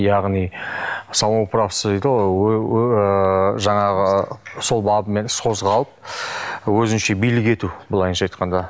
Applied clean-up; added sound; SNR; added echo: none; none; none; none.